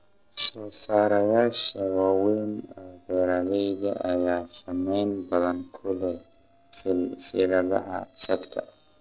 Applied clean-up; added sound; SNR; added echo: neural separator model SepFormer DNS4.